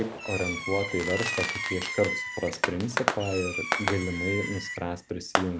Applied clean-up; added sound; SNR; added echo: none; Fireworks; 1 dB; none.